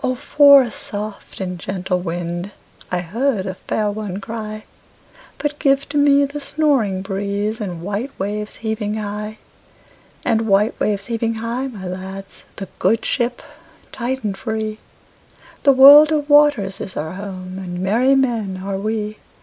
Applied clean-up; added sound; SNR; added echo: none; none; none; none.